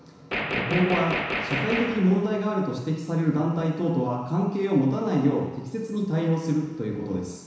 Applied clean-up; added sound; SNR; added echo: none; Gunshot, gunfire; 5 dB; reverberation time 1.0 s.